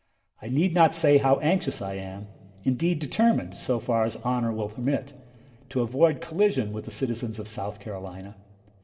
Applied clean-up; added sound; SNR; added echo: none; none; none; reverberation time 2.8 s.